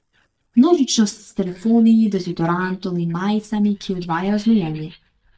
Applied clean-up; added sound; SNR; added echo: neural mask model DeepFilterNet 3.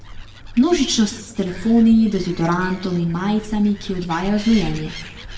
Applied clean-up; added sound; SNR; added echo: none; Animal; 14 dB; reverberation time 0.7 s.